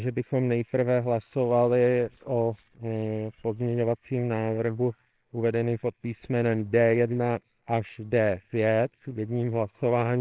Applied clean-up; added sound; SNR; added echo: neural separator model SepFormer WHAMR!.